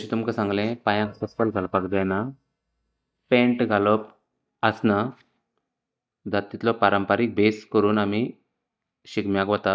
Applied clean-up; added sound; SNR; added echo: neural mask model DeepFilterNet 3.